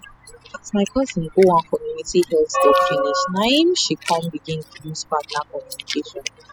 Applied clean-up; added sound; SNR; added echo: classical method spectral subtraction.